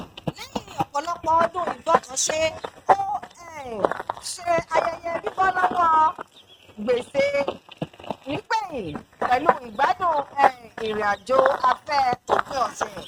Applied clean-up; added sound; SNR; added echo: neural mask model RNNoise.